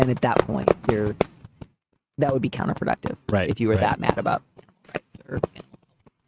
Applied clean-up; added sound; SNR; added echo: neural mask model RNNoise.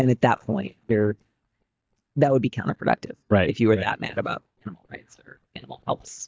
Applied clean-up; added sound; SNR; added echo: neural mask model DeepFilterNet 3.